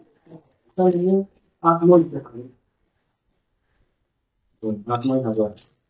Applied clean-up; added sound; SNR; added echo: neural mask model DeepFilterNet 3.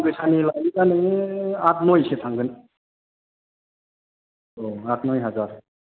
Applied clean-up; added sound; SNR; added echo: none; none; none; none.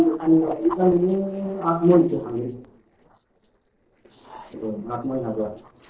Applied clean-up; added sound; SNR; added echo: neural separator model SepFormer DNS4.